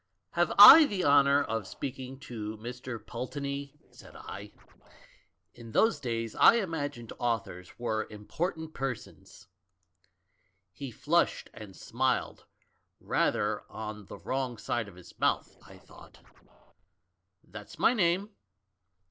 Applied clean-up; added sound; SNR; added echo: neural separator model SepFormer DNS4.